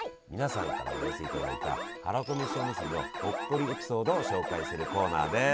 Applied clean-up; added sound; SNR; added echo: none; Alarm; 4 dB; none.